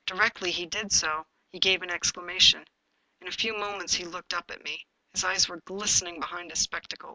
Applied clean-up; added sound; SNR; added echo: none; none; none; none.